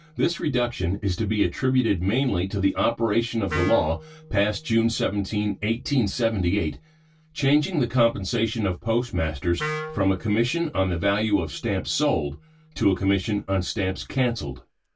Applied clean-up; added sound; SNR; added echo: none; Wind instrument, woodwind instrument; 17 dB; reverberation time 0.1 s.